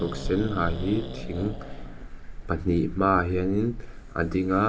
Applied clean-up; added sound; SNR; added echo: none; Growling; 8 dB; none.